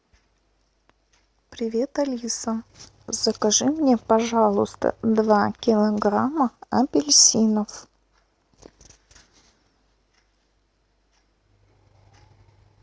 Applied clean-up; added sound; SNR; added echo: none; none; none; none.